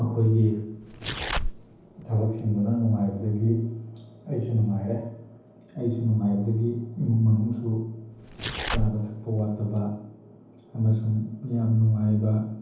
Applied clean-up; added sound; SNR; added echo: none; Tearing; 6 dB; reverberation time 0.9 s.